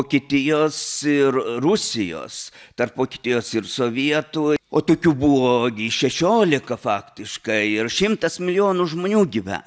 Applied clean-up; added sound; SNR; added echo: none; none; none; none.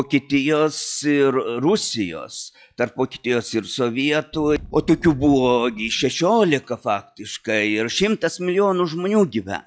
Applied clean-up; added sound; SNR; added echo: classical method log-MMSE.